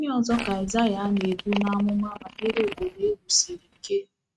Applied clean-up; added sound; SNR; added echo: neural mask model RNNoise.